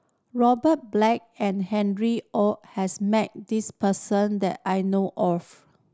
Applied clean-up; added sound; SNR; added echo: none; none; none; none.